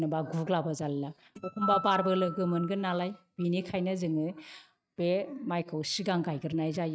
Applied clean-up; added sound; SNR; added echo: neural mask model RNNoise.